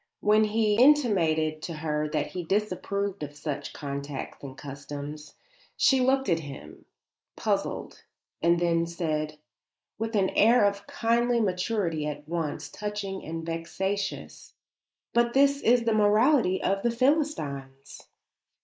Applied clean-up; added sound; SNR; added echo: neural mask model Resemble Enhance denoiser.